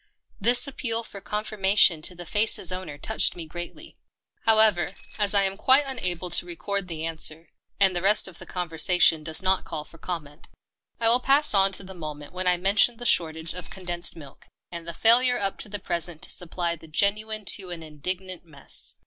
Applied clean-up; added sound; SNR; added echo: none; Tambourine; 6 dB; none.